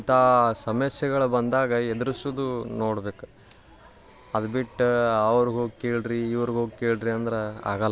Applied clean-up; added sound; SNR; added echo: none; none; none; none.